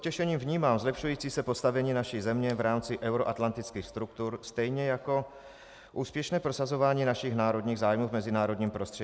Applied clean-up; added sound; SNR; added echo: none; none; none; none.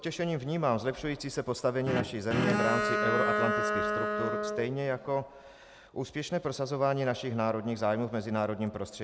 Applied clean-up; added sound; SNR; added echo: none; Bowed string instrument; -1 dB; none.